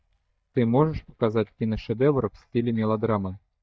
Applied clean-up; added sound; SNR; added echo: neural mask model DeepFilterNet 3.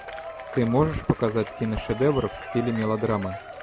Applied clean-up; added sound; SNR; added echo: none; Applause / Crowd / Cheering; 12 dB; none.